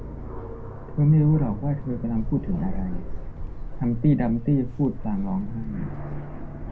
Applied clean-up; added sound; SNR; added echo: none; Aircraft; 6 dB; reverberation time 0.2 s.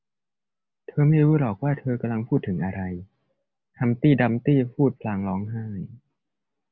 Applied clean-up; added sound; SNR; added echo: none; none; none; none.